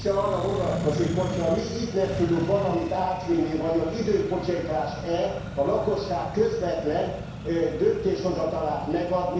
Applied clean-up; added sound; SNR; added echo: none; Accelerating, revving, vroom; 8 dB; reverberation time 0.7 s.